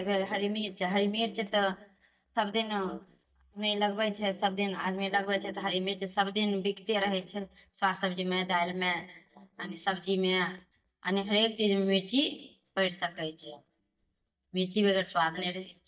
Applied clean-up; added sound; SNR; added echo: neural mask model DeepFilterNet 3.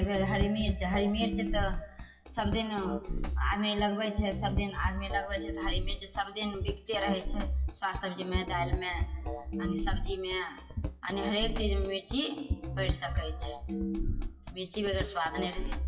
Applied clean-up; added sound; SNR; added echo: classical method WPE with log-MMSE.